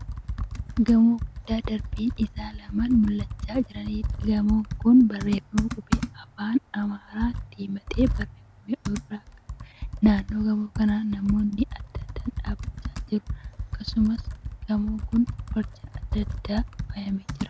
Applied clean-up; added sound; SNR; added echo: none; Computer keyboard; 7 dB; none.